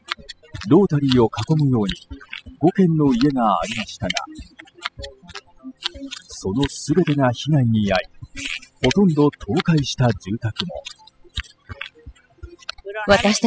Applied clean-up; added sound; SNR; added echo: classical method spectral subtraction.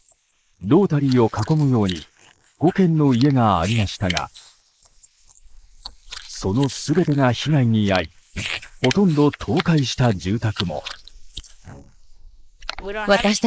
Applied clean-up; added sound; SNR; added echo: neural mask model Resemble Enhance denoiser.